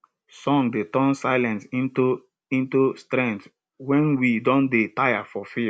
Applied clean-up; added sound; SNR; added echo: none; none; none; none.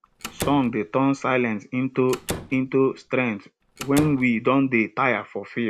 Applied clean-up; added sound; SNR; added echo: none; Slam; 13 dB; none.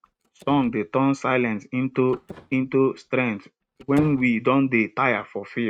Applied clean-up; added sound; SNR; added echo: neural mask model RNNoise.